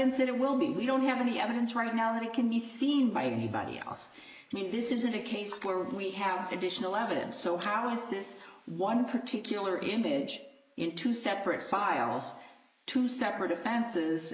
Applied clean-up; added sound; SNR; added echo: neural mask model Resemble Enhance denoiser.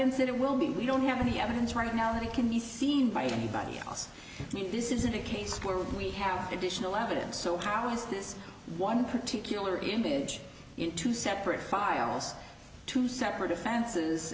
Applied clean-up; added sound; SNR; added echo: none; Wind; 10 dB; none.